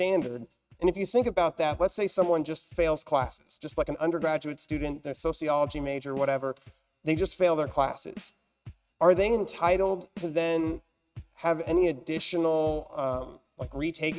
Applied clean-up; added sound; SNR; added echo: neural mask model RNNoise.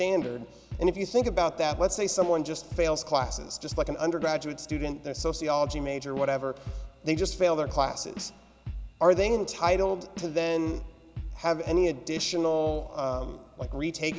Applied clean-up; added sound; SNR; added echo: none; Drum / Drum kit; 11 dB; none.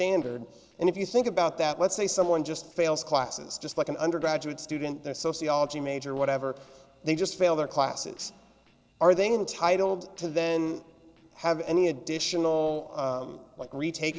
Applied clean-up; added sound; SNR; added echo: neural separator model SepFormer DNS4.